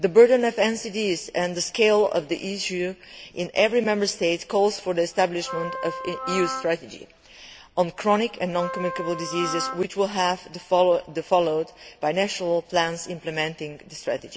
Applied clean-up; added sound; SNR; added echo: none; Wind instrument, woodwind instrument; 9 dB; none.